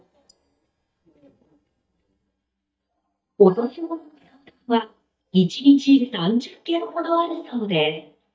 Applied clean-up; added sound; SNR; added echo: neural mask model DeepFilterNet 3.